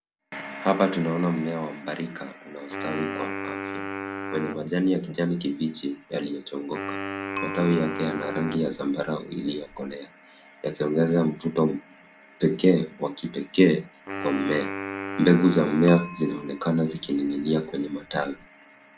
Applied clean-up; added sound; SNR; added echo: none; Wind instrument, woodwind instrument + Bicycle; 8 dB; none.